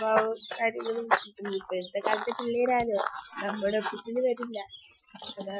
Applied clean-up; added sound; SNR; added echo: classical method Wiener filter.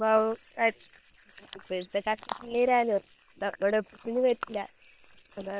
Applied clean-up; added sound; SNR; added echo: neural separator model SepFormer WHAM!.